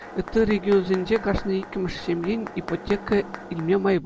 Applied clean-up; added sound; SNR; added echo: none; Mechanisms; 13 dB; none.